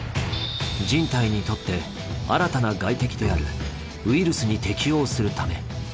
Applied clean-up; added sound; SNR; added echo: none; Bowed string instrument; 15 dB; none.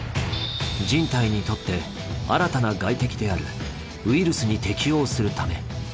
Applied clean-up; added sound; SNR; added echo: none; none; none; none.